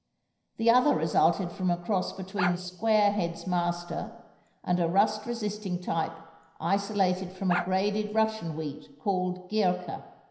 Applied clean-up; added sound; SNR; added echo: none; Bark; 9 dB; reverberation time 0.9 s.